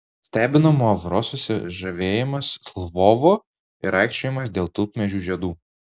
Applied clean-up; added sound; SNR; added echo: none; none; none; none.